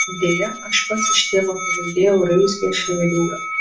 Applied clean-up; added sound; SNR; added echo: none; Musical instrument; 6 dB; reverberation time 0.4 s.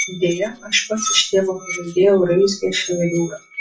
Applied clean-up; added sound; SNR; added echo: classical method WPE with log-MMSE.